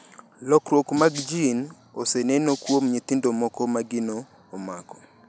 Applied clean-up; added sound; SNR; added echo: none; Rattle (instrument); 15 dB; none.